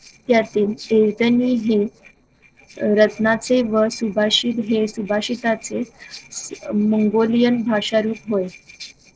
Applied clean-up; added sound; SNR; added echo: neural separator model SepFormer DNS4.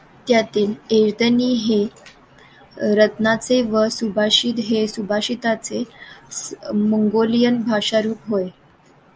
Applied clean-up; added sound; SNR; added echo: none; none; none; none.